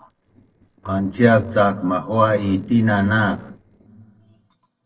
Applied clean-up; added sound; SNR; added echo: neural separator model SepFormer DNS4.